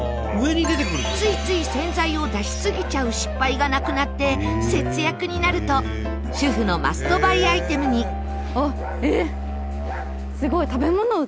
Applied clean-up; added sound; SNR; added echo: none; Musical instrument; 4 dB; none.